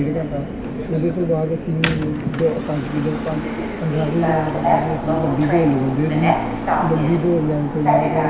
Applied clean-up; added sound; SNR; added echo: none; Subway, metro, underground; 2 dB; reverberation time 0.2 s.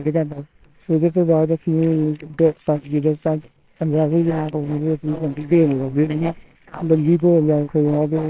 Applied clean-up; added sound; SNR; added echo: neural separator model SepFormer WHAMR!.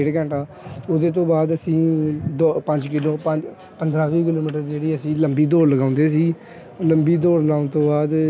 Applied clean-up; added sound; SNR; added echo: none; none; none; none.